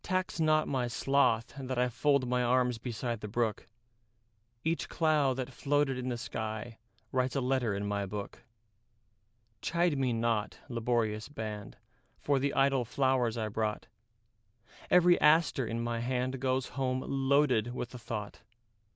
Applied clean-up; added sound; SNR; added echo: none; none; none; none.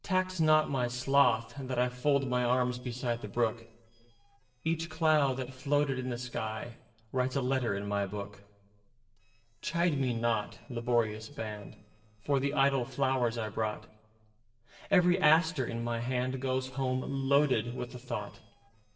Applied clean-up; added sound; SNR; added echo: neural separator model SepFormer DNS4.